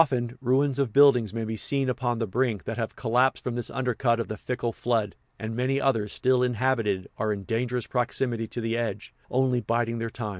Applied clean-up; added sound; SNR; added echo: none; none; none; none.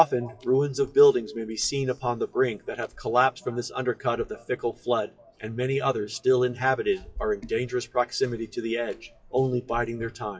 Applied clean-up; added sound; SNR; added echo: classical method WPE with log-MMSE.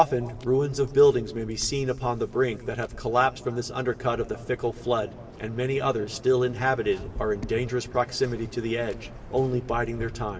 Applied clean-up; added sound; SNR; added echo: none; Waves, surf; 15 dB; reverberation time 2.2 s.